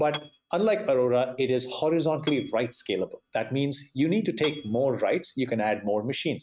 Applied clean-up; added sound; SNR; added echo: neural mask model RNNoise.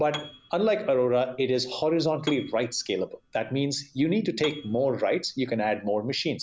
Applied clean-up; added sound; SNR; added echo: none; Piano; 20 dB; none.